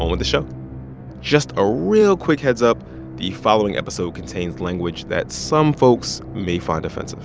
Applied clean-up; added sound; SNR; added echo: none; Musical instrument; 13 dB; none.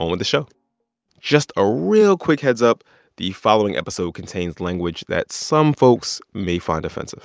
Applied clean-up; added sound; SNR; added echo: none; none; none; none.